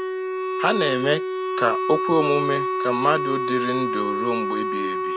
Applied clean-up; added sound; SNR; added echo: none; Wind instrument, woodwind instrument; 0 dB; none.